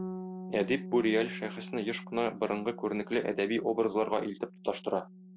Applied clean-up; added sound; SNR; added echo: none; Bass guitar; 12 dB; none.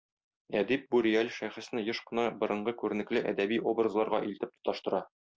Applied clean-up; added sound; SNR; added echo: none; none; none; none.